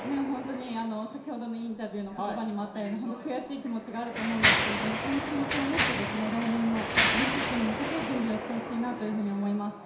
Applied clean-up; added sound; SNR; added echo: none; Mechanisms; 0 dB; reverberation time 0.7 s.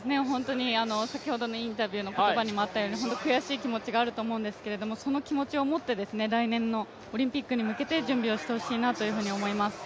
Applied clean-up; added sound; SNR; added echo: none; none; none; none.